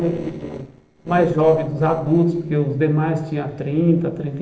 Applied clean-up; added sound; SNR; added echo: neural separator model SepFormer DNS4.